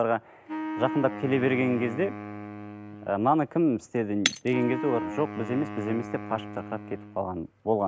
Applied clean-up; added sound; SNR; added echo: none; Wind instrument, woodwind instrument + Shatter; 8 dB; none.